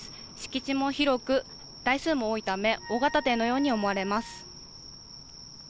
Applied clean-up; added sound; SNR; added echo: none; Wind instrument, woodwind instrument; 17 dB; none.